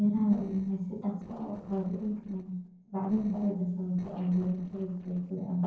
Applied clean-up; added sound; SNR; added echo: neural separator model SepFormer DNS4.